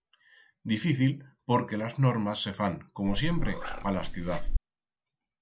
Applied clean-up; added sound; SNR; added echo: none; Meow; -1 dB; none.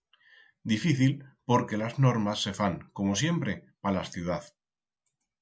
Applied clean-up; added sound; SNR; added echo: none; none; none; none.